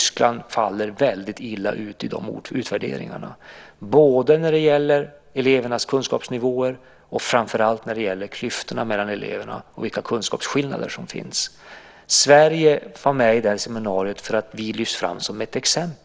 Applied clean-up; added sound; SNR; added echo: none; none; none; none.